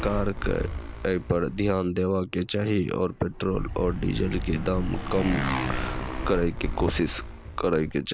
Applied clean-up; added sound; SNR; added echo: none; Motorcycle; 5 dB; none.